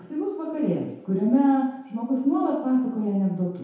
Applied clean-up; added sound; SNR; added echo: none; none; none; reverberation time 0.8 s.